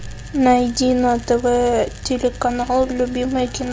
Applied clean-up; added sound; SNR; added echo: none; none; none; none.